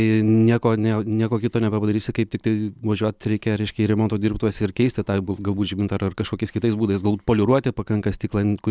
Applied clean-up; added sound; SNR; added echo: none; none; none; none.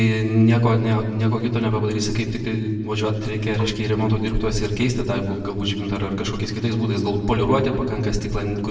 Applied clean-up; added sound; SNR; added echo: none; Marimba, xylophone; 16 dB; reverberation time 1.1 s.